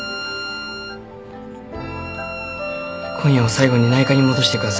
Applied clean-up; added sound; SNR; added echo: none; Bowed string instrument; 11 dB; none.